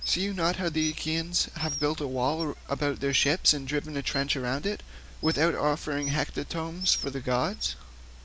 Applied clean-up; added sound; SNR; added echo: none; Bird; 12 dB; none.